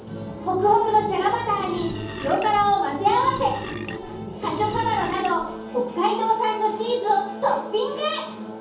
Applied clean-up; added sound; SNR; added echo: none; Burping, eructation; 11 dB; reverberation time 0.7 s.